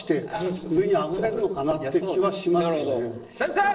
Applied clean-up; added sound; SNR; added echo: neural separator model SepFormer DNS4.